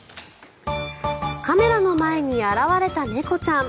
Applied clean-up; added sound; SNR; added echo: none; none; none; none.